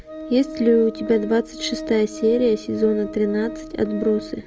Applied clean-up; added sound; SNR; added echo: none; Organ; 11 dB; none.